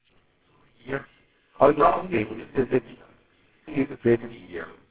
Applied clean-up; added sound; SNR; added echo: neural separator model SepFormer WHAMR!.